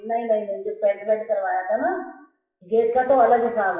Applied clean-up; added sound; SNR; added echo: classical method WPE with log-MMSE.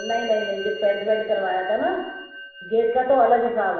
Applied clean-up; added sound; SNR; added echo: none; Musical instrument; 14 dB; reverberation time 1.0 s.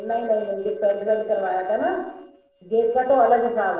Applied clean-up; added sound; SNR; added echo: neural separator model SepFormer DNS4.